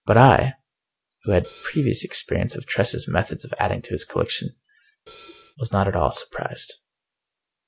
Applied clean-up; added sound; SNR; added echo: none; Hi-hat; 19 dB; none.